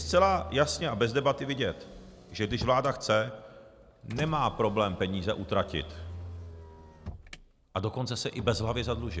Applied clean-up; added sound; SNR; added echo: none; Motor vehicle (road); 13 dB; none.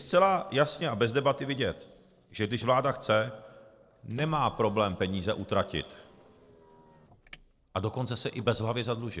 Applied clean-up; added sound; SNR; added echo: neural separator model SepFormer DNS4.